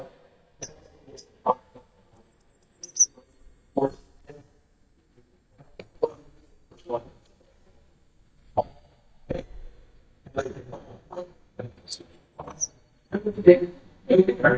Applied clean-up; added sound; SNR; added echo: neural mask model DeepFilterNet 3.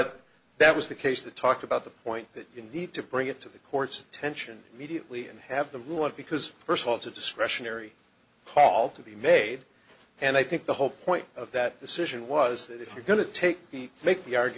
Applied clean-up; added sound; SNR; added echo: none; none; none; none.